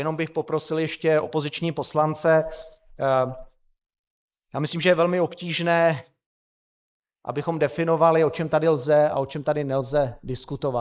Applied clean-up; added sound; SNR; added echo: neural mask model Resemble Enhance denoiser.